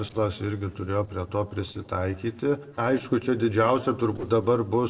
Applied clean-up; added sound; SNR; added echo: neural separator model SepFormer DNS4.